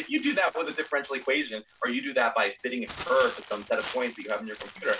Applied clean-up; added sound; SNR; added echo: none; Crumpling, crinkling; 17 dB; none.